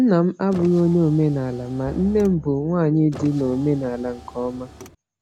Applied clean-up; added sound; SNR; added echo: none; Car + Drum; 18 dB; none.